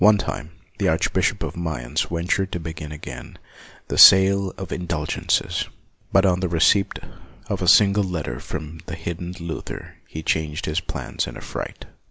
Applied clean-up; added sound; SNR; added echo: none; none; none; none.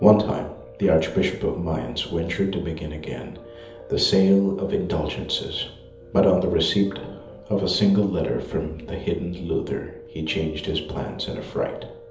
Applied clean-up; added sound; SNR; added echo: none; Piano; 20 dB; reverberation time 0.7 s.